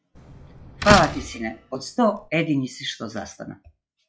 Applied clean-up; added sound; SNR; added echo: classical method log-MMSE.